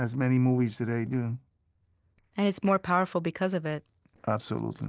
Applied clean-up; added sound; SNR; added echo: neural separator model SepFormer DNS4.